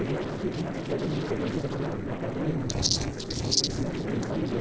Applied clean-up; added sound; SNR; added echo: neural separator model SepFormer DNS4.